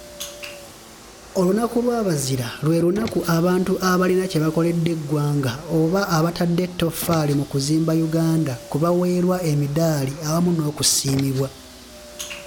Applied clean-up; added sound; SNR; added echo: none; Car; 18 dB; none.